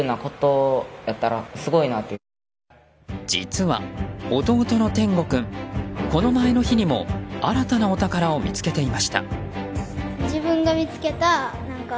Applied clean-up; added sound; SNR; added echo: none; none; none; none.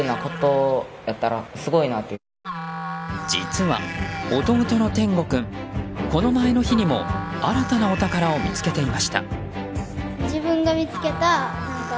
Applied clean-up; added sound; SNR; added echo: none; Musical instrument; 11 dB; none.